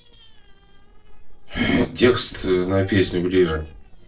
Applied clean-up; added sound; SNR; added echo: neural separator model SepFormer DNS4.